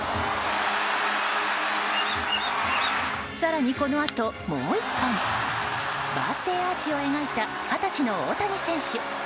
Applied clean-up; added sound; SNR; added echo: none; Bird vocalization, bird call, bird song; 6 dB; none.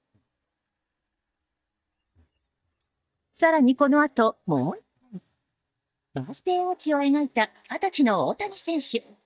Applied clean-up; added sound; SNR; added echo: neural mask model DeepFilterNet 3.